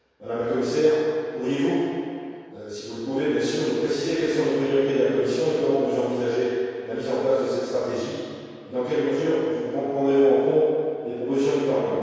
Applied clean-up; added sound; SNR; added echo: none; none; none; reverberation time 2.2 s.